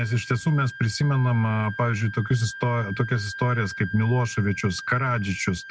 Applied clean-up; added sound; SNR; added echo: none; Wind instrument, woodwind instrument; 14 dB; none.